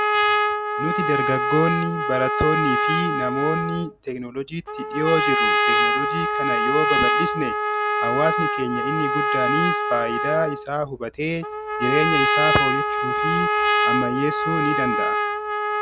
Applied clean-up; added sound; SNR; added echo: none; Trumpet; -3 dB; none.